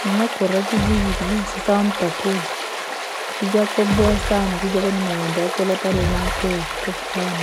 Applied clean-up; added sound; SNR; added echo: none; Stream + Bass drum; 3 dB; none.